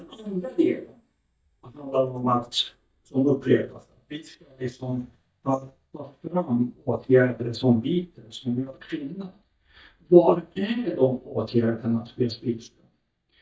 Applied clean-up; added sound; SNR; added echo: neural mask model DeepFilterNet 3.